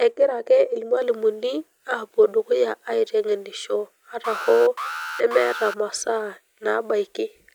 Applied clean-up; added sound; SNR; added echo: none; Alarm; 9 dB; none.